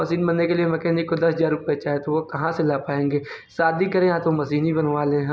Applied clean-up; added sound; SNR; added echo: none; none; none; none.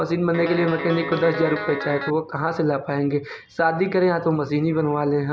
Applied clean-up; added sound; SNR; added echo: none; Guitar; 8 dB; none.